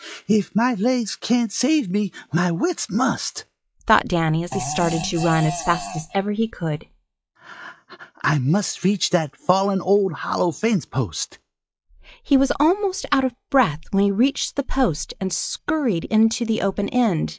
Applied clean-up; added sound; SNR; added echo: classical method log-MMSE.